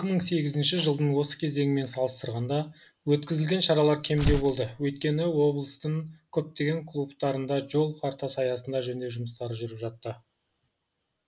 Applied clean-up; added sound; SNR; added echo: none; Tearing; 4 dB; none.